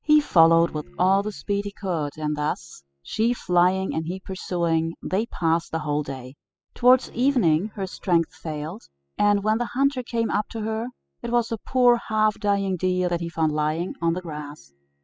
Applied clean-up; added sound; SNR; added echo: classical method spectral subtraction.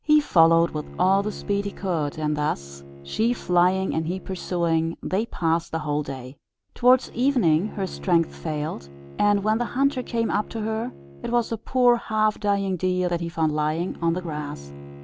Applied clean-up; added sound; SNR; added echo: none; Bowed string instrument; 18 dB; none.